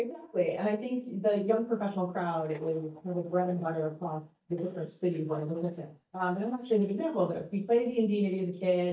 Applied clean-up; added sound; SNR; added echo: neural mask model DeepFilterNet 3.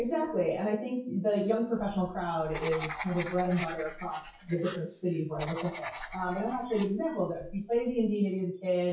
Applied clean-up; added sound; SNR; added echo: classical method WPE with log-MMSE.